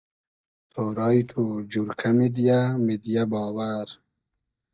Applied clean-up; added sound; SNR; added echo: neural mask model DeepFilterNet 3.